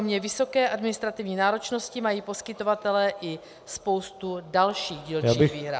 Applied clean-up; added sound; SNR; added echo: none; none; none; none.